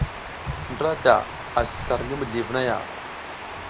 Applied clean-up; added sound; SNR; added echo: none; Water; 7 dB; none.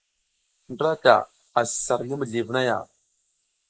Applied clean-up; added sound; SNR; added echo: neural mask model Resemble Enhance denoiser.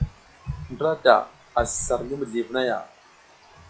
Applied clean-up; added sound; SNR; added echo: classical method log-MMSE.